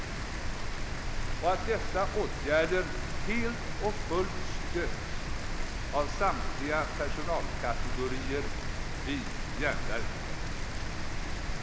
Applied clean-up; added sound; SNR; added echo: none; Rain; -2 dB; none.